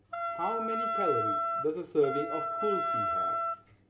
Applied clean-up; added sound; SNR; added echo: none; Wind instrument, woodwind instrument; -2 dB; reverberation time 0.7 s.